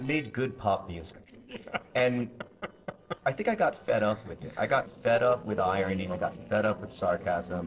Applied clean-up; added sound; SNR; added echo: neural separator model SepFormer DNS4.